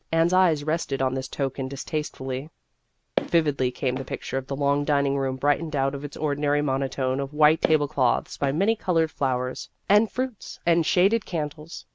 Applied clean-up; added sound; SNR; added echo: none; Walk, footsteps; 12 dB; none.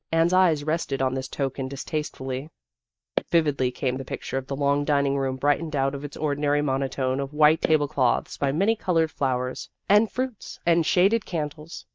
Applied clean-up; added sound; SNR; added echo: neural mask model DeepFilterNet 3.